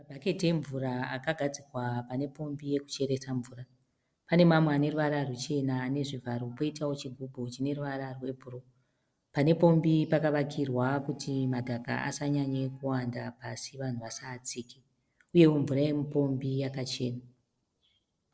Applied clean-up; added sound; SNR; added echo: neural separator model SepFormer DNS4.